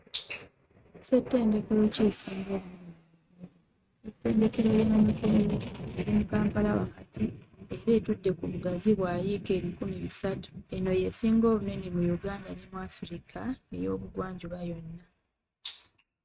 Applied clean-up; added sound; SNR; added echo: neural mask model RNNoise.